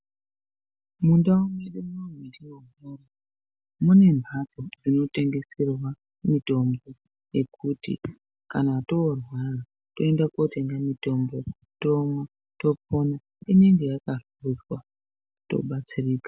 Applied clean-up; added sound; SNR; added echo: none; none; none; none.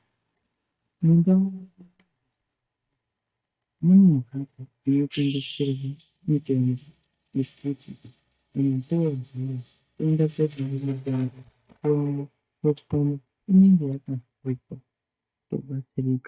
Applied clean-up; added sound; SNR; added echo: neural mask model DeepFilterNet 3.